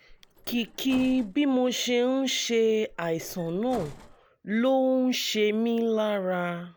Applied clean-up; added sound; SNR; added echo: none; Bus; 20 dB; none.